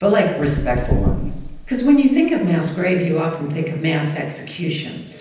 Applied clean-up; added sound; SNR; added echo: none; Knock / Wood; 6 dB; reverberation time 0.9 s.